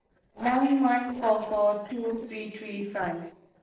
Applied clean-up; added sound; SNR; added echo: neural separator model SepFormer DNS4.